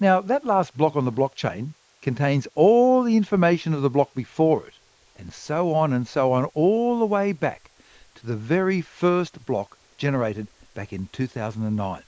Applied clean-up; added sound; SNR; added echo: neural mask model Resemble Enhance denoiser.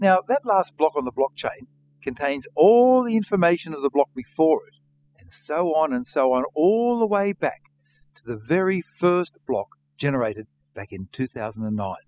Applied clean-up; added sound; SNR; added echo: classical method spectral subtraction.